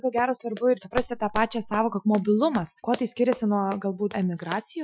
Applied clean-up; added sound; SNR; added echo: classical method Wiener filter.